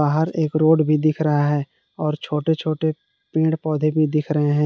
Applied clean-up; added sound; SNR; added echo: none; none; none; none.